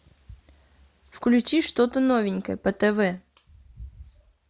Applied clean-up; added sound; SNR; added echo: none; none; none; none.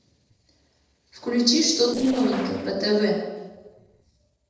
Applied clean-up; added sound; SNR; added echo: neural separator model SepFormer DNS4.